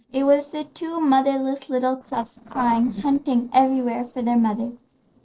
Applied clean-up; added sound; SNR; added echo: neural separator model SepFormer DNS4.